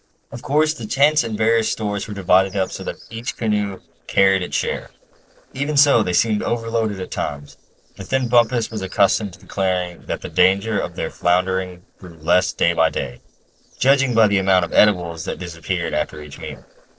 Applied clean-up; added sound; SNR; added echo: neural separator model SepFormer DNS4.